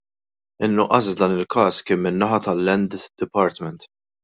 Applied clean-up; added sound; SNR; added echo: none; none; none; none.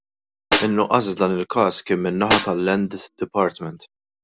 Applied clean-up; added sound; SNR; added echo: none; Snare drum; 5 dB; none.